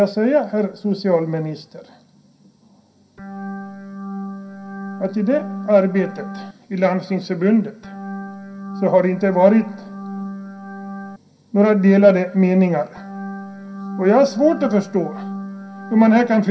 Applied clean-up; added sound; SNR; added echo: none; Organ; 12 dB; reverberation time 0.3 s.